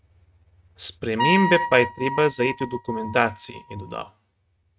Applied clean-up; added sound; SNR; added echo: neural mask model RNNoise.